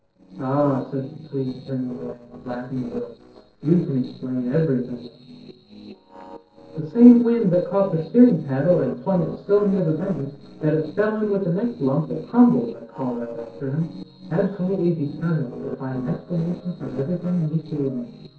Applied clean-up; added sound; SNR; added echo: neural separator model SepFormer DNS4.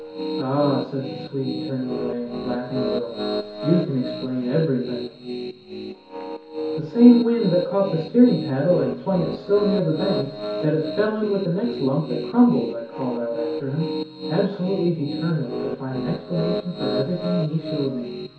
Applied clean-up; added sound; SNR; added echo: none; Piano; 7 dB; reverberation time 0.6 s.